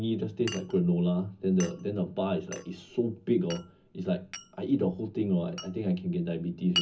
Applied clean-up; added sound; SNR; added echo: none; Glass; 13 dB; reverberation time 0.4 s.